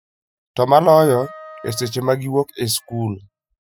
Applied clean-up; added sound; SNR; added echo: classical method spectral subtraction.